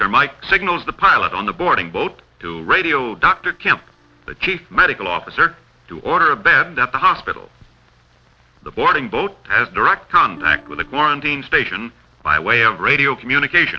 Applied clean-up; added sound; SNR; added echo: neural separator model SepFormer DNS4.